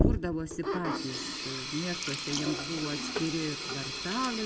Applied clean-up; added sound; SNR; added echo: none; Sink (filling or washing); -2 dB; reverberation time 1.2 s.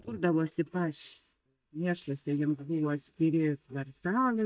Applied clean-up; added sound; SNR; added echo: neural mask model DeepFilterNet 3.